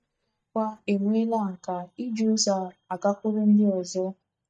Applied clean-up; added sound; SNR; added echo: neural mask model DeepFilterNet 3.